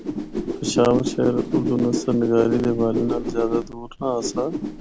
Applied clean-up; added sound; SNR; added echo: none; Whoosh, swoosh, swish; 4 dB; none.